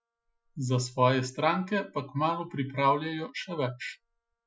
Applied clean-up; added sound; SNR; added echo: classical method Wiener filter.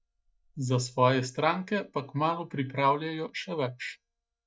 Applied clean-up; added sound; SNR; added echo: neural mask model DeepFilterNet 3.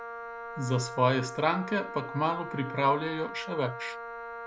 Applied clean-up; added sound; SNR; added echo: none; Wind instrument, woodwind instrument; 9 dB; none.